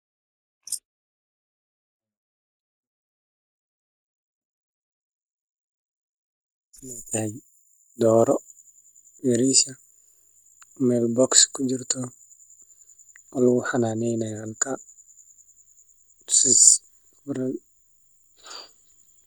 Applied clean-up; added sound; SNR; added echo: neural mask model DeepFilterNet 3.